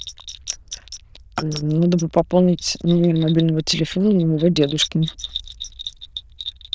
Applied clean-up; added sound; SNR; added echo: neural diffusion model UNIVERSE++.